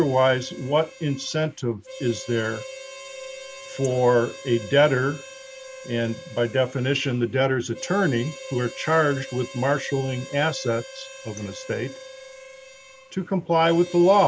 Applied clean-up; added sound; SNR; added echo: none; Harmonica; 16 dB; none.